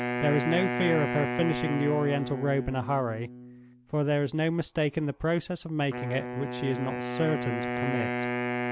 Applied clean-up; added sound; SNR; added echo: none; Wind instrument, woodwind instrument; 4 dB; none.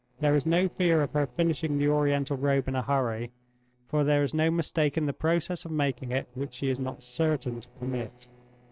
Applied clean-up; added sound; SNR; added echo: neural separator model SepFormer DNS4.